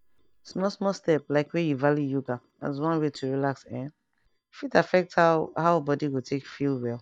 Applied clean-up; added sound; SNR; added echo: neural mask model DeepFilterNet 3.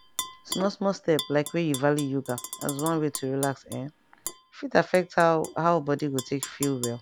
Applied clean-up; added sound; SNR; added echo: none; Tap / Glass; 13 dB; none.